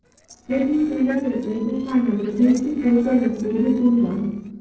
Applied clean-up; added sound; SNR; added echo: neural separator model SepFormer DNS4.